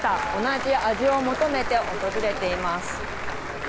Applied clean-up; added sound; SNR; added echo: none; Applause / Crowd; 6 dB; none.